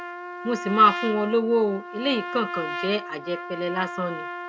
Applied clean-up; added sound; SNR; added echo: none; Trumpet; 9 dB; none.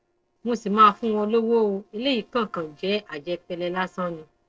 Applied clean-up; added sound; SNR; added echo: neural separator model SepFormer DNS4.